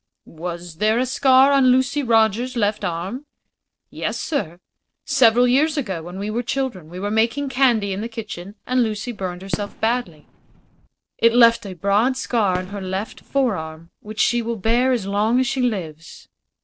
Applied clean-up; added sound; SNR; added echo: neural separator model SepFormer DNS4.